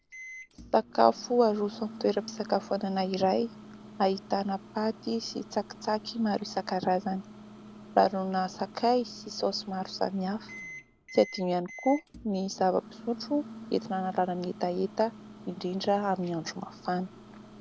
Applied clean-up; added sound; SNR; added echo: none; Microwave oven; 17 dB; none.